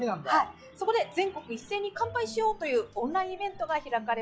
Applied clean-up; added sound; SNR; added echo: classical method log-MMSE.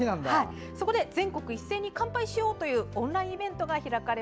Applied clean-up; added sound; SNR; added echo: none; none; none; none.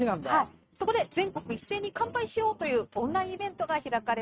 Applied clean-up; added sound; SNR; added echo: neural mask model RNNoise.